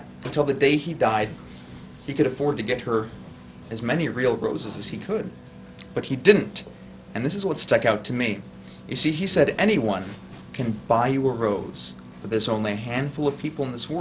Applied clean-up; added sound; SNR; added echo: none; none; none; none.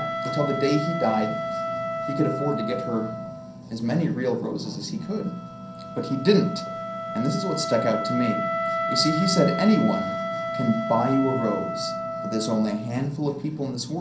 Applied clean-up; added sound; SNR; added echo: none; Wind instrument, woodwind instrument; 5 dB; reverberation time 0.6 s.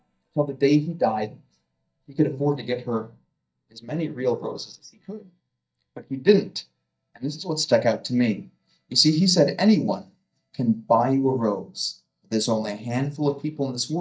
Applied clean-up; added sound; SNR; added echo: neural mask model DeepFilterNet 3.